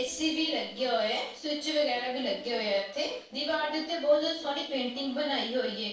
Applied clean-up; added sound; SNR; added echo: neural separator model SepFormer DNS4.